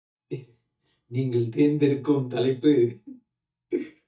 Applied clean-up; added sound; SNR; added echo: neural mask model DeepFilterNet 3.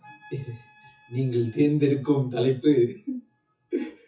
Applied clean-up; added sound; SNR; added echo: classical method WPE with log-MMSE.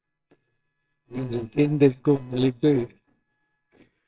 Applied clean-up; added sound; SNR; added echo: neural separator model SepFormer WHAMR!.